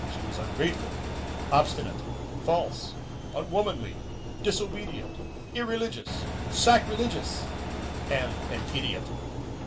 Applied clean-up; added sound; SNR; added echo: none; Engine; 3 dB; reverberation time 0.2 s.